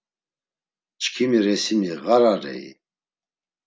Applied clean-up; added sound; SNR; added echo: none; none; none; none.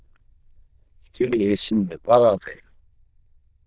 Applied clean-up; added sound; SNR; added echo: neural diffusion model UNIVERSE++.